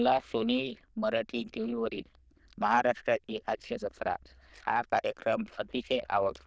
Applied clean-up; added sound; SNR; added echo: neural diffusion model UNIVERSE++.